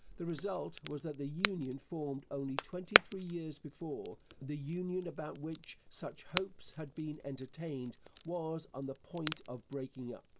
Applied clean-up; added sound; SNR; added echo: none; Crackle; 0 dB; none.